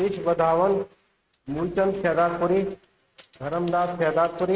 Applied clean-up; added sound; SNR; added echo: neural mask model RNNoise.